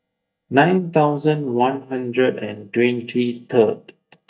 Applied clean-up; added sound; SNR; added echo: neural mask model DeepFilterNet 3.